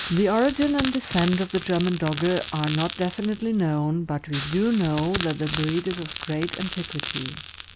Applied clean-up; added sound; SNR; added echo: none; Crackle; 5 dB; none.